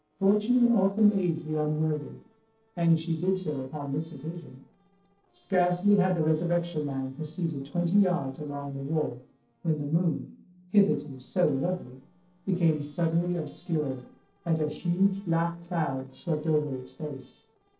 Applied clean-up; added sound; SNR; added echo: neural separator model SepFormer DNS4.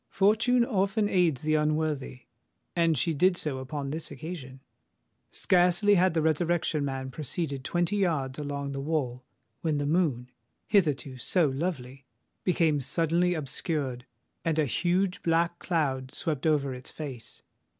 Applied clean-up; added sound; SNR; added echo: none; none; none; none.